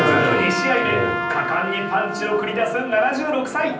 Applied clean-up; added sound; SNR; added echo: none; Trumpet; 5 dB; reverberation time 0.6 s.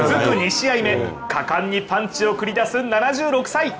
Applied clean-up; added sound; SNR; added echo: none; none; none; none.